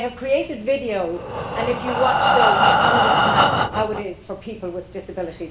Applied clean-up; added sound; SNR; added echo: none; Breathing; -5 dB; reverberation time 0.9 s.